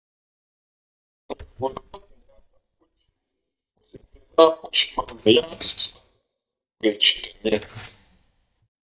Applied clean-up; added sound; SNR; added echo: neural mask model DeepFilterNet 3.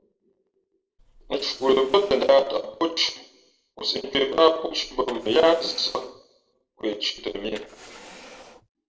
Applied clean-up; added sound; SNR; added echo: neural separator model SepFormer DNS4.